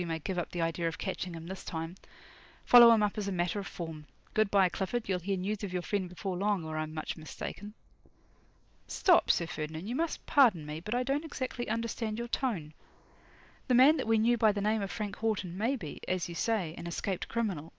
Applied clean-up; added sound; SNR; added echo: neural mask model Resemble Enhance denoiser.